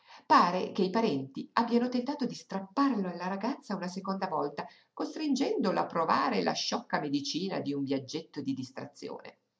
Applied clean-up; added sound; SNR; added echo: none; none; none; none.